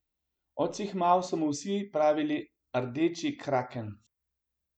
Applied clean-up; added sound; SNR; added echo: none; none; none; none.